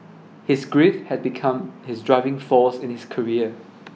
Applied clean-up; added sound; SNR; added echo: none; none; none; none.